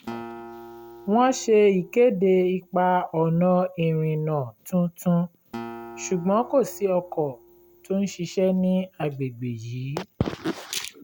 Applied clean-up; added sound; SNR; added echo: none; Acoustic guitar; 19 dB; none.